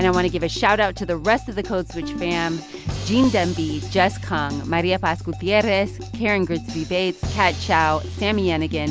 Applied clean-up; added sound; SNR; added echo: none; Acoustic guitar; 14 dB; none.